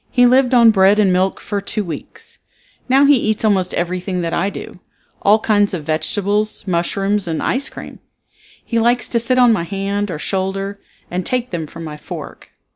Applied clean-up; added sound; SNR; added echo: none; none; none; none.